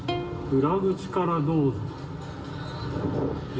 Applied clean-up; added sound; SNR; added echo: none; Plucked string instrument; 14 dB; reverberation time 1.6 s.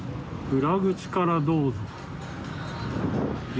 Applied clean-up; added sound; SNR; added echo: none; none; none; none.